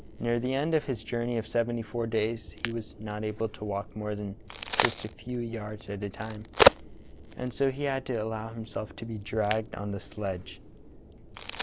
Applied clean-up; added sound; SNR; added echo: none; Crack; 2 dB; none.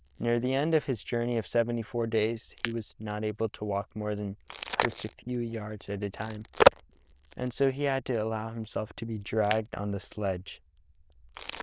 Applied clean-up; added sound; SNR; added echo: neural diffusion model UNIVERSE++.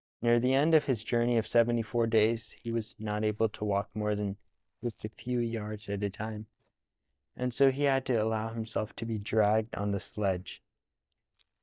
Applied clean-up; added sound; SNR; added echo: neural mask model DeepFilterNet 3.